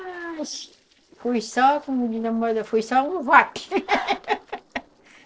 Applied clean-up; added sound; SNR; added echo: neural separator model SepFormer DNS4.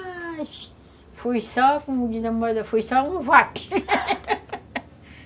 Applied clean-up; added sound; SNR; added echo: none; none; none; none.